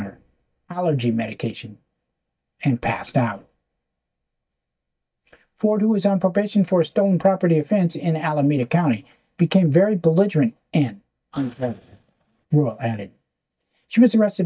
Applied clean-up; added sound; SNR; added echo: neural mask model DeepFilterNet 3.